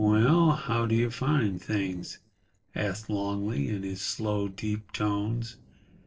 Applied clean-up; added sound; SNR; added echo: neural separator model SepFormer DNS4.